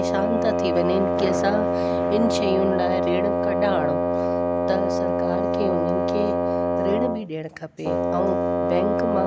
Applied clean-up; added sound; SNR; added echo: none; Wind instrument, woodwind instrument; -4 dB; none.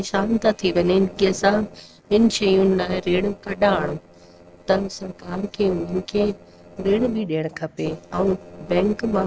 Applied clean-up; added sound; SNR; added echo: neural separator model SepFormer DNS4.